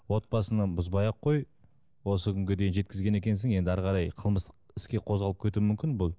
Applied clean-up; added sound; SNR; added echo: none; none; none; none.